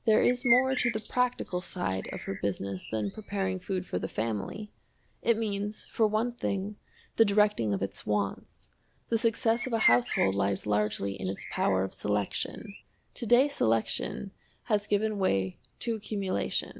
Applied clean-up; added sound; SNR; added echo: none; Bird; 7 dB; none.